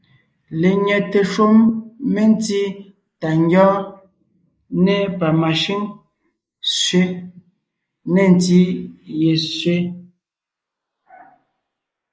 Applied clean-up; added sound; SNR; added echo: neural mask model Resemble Enhance denoiser.